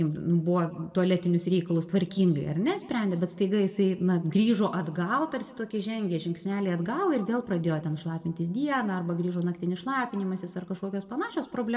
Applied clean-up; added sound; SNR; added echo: none; none; none; reverberation time 1.0 s.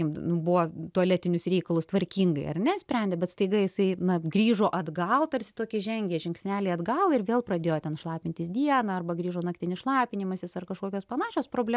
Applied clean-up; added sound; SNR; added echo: none; none; none; none.